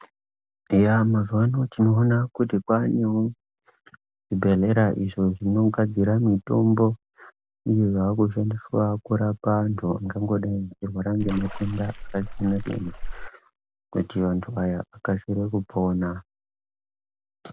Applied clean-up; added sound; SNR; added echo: none; Splash, splatter; 9 dB; none.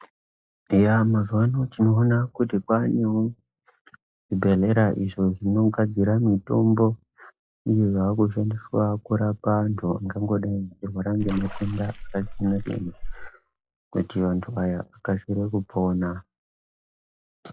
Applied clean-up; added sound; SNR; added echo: classical method log-MMSE.